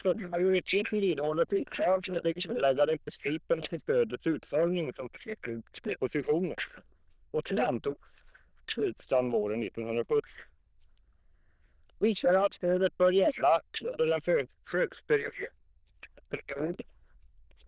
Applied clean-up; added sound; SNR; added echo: neural diffusion model UNIVERSE++.